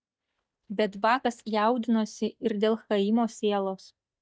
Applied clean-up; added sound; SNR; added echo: neural mask model DeepFilterNet 3.